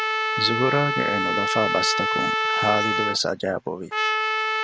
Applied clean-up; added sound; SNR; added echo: none; Trumpet; -2 dB; none.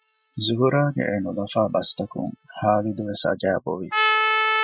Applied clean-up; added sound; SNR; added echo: classical method Wiener filter.